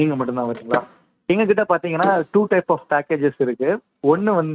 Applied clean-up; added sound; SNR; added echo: neural mask model RNNoise.